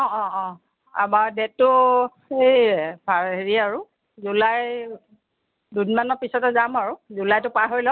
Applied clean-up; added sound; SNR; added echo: none; none; none; none.